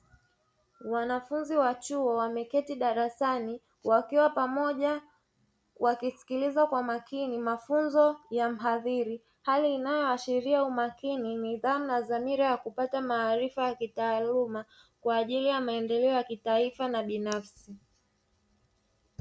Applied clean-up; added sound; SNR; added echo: none; none; none; none.